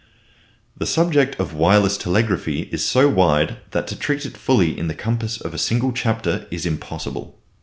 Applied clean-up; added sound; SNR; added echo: none; none; none; none.